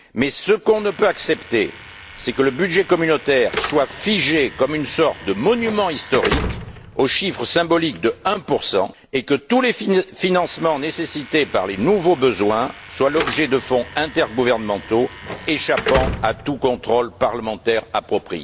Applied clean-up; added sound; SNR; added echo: none; Slam / Alarm; 12 dB; none.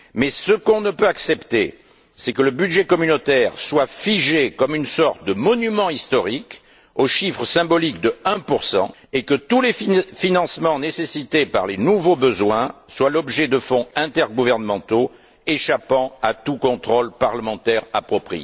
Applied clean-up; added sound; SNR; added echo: none; none; none; none.